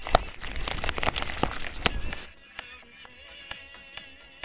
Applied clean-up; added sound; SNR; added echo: neural separator model SepFormer WHAMR!.